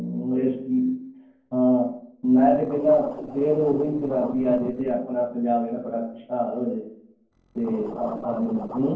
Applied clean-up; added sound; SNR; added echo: neural separator model SepFormer DNS4.